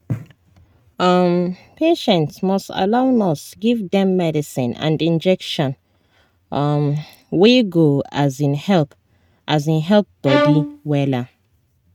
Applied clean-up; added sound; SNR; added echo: neural mask model RNNoise.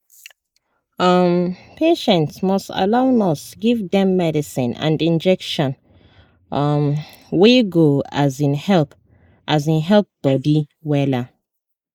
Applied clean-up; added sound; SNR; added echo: neural mask model Resemble Enhance denoiser.